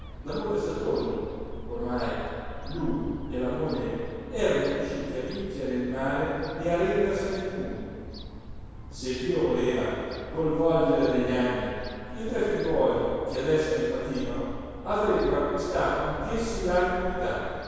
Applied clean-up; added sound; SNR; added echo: none; Gull, seagull / Fowl; 10 dB; reverberation time 2.2 s.